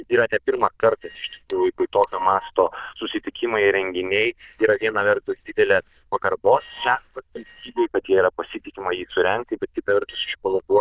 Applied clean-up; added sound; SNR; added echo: neural diffusion model UNIVERSE++.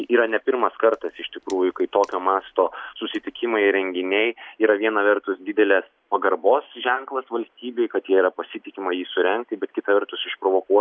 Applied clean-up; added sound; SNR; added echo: none; none; none; none.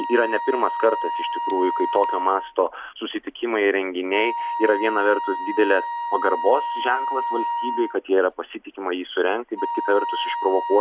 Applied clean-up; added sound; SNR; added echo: none; Wind instrument, woodwind instrument; 5 dB; none.